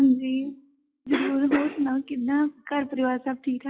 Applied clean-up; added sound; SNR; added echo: classical method log-MMSE.